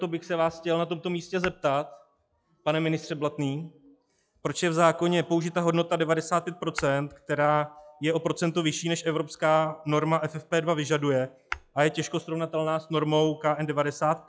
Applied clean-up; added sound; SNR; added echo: classical method log-MMSE.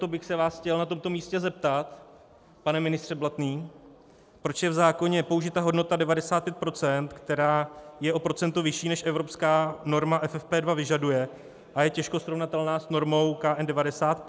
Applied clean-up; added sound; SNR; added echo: none; none; none; none.